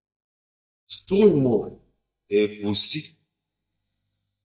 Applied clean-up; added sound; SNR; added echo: neural mask model DeepFilterNet 3.